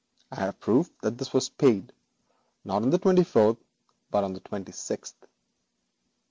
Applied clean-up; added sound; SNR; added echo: none; none; none; none.